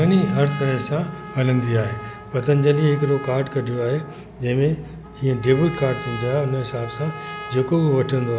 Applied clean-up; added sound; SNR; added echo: none; Trumpet; 15 dB; none.